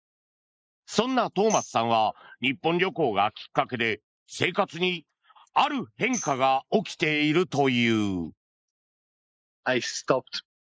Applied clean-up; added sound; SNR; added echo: neural mask model Resemble Enhance denoiser.